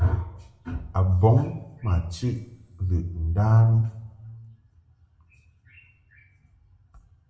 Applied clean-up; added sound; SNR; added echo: none; none; none; reverberation time 0.8 s.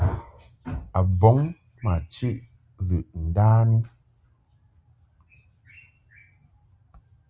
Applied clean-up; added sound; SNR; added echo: none; none; none; none.